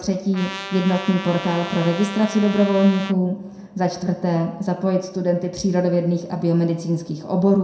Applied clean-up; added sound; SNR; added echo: none; Trumpet; 12 dB; reverberation time 0.6 s.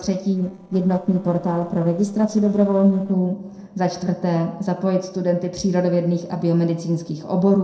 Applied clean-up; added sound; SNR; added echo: neural separator model SepFormer DNS4.